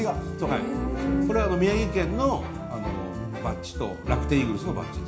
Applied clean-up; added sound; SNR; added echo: none; Wind instrument, woodwind instrument; 15 dB; reverberation time 0.4 s.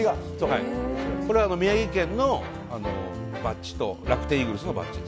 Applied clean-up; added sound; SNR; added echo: none; none; none; none.